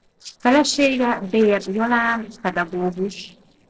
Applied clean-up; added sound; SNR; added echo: neural separator model SepFormer DNS4.